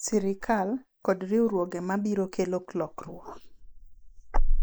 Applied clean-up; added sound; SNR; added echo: neural mask model Resemble Enhance denoiser.